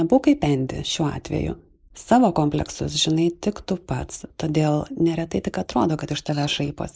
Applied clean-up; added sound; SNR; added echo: neural mask model Resemble Enhance denoiser.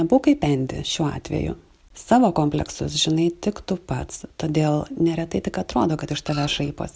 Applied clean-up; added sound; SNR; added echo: none; Printer; 14 dB; none.